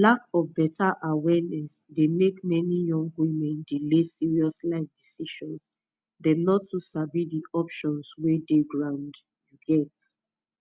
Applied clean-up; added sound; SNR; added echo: none; none; none; none.